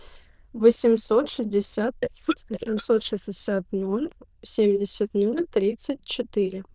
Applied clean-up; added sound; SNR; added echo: neural diffusion model UNIVERSE++.